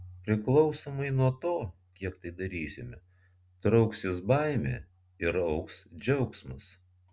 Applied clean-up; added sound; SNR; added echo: none; none; none; none.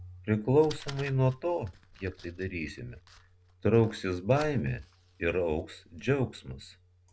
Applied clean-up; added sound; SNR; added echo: none; Fire; 20 dB; none.